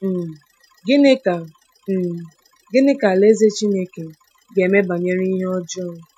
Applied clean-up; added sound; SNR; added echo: classical method Wiener filter.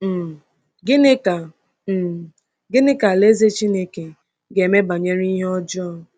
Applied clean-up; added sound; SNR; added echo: none; none; none; none.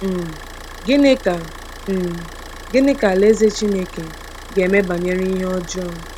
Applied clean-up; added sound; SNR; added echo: none; Idling / Car; 14 dB; none.